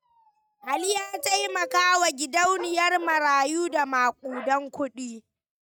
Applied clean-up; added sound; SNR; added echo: neural mask model RNNoise.